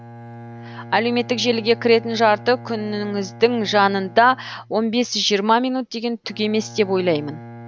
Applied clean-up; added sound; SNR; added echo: none; Bowed string instrument; 18 dB; none.